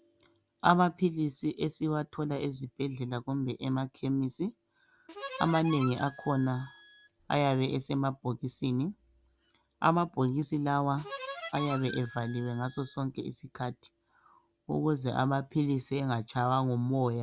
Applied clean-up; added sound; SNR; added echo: none; Harmonica; 12 dB; none.